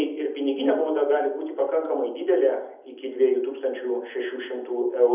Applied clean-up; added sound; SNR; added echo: none; none; none; reverberation time 0.7 s.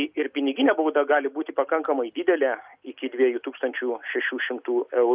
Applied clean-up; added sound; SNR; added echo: none; none; none; none.